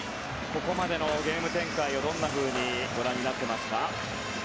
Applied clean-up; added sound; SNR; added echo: none; Cutlery, silverware / Drawer open or close; 14 dB; none.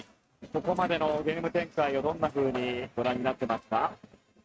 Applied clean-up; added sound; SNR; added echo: neural mask model RNNoise.